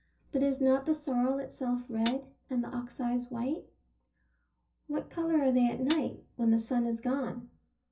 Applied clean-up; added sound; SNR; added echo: none; Hi-hat; 16 dB; reverberation time 0.4 s.